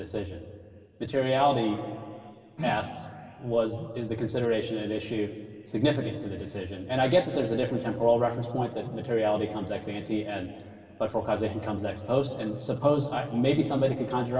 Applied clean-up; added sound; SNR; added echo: none; none; none; reverberation time 2.6 s.